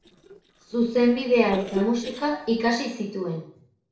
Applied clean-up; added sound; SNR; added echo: neural separator model SepFormer DNS4.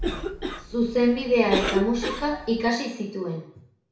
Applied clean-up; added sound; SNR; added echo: none; Cough; 6 dB; reverberation time 0.6 s.